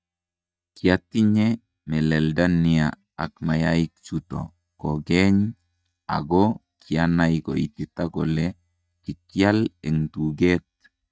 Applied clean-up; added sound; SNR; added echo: neural mask model DeepFilterNet 3.